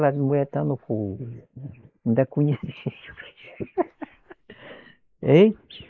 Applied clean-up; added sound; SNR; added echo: neural mask model Resemble Enhance denoiser.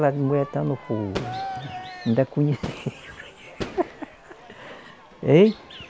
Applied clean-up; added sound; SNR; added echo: none; Crowd / Fireworks; 13 dB; none.